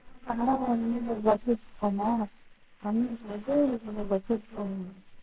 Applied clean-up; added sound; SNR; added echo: neural separator model SepFormer WHAMR!.